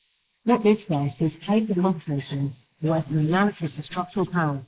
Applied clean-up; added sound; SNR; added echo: neural mask model Resemble Enhance denoiser.